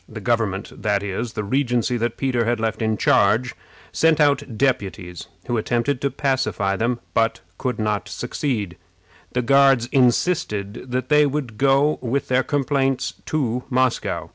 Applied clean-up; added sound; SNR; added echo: none; none; none; none.